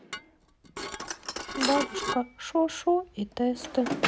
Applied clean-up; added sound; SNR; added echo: none; Dishes, pots, and pans / Glass + Drawer open or close; 5 dB; none.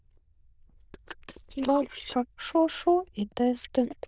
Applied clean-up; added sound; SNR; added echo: neural diffusion model UNIVERSE++.